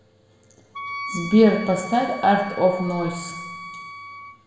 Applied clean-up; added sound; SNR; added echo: none; Wind instrument, woodwind instrument; 13 dB; reverberation time 1.0 s.